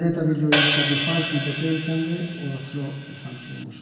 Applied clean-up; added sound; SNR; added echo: none; Hi-hat; -1 dB; reverberation time 1.2 s.